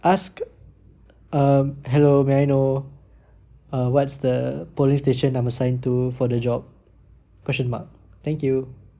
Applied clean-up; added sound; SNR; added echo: none; none; none; none.